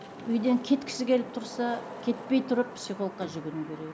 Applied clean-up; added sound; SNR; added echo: none; Wind / Rain; 13 dB; none.